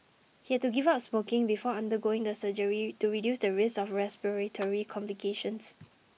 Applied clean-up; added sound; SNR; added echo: none; none; none; none.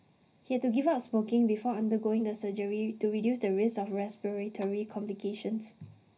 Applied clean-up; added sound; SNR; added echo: none; none; none; reverberation time 0.4 s.